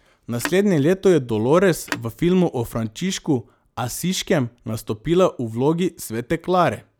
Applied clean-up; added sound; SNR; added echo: none; Telephone; 15 dB; none.